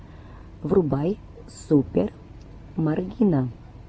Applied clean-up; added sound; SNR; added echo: none; none; none; none.